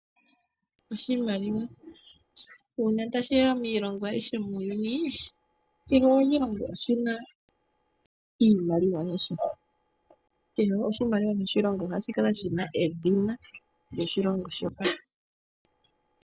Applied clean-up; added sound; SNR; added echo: neural separator model SepFormer DNS4.